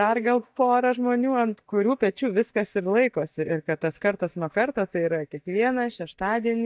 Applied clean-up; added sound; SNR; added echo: neural mask model DeepFilterNet 3.